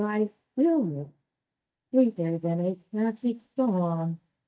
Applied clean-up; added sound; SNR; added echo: neural mask model DeepFilterNet 3.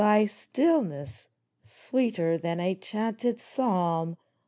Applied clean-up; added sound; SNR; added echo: none; none; none; none.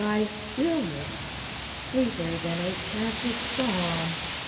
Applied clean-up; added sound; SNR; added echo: none; Wind; 1 dB; reverberation time 1.7 s.